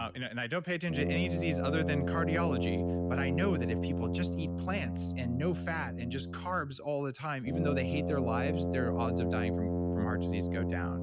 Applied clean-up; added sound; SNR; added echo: none; Brass instrument; -2 dB; none.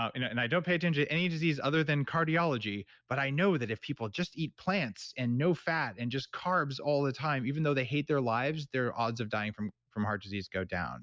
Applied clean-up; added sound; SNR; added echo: none; none; none; none.